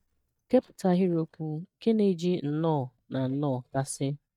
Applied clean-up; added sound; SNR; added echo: neural mask model DeepFilterNet 3.